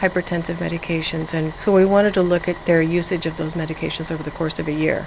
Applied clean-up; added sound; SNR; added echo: none; Bus; 17 dB; none.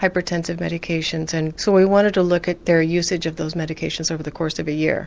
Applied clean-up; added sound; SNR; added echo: none; none; none; none.